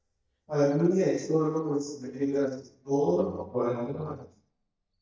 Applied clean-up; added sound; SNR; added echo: neural mask model DeepFilterNet 3.